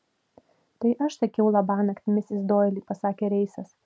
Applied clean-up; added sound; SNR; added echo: none; none; none; none.